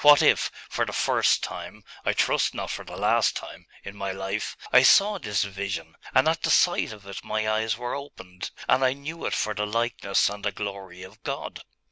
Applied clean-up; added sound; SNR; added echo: none; none; none; none.